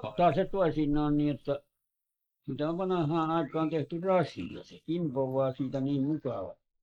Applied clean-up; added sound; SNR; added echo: neural mask model Resemble Enhance denoiser.